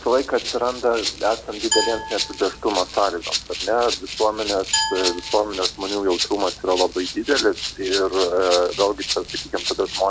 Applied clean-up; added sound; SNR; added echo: none; Glass + Rattle (instrument); 6 dB; none.